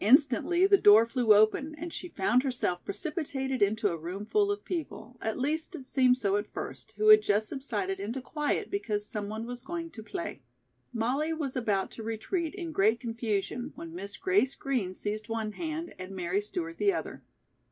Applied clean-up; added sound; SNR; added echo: none; none; none; none.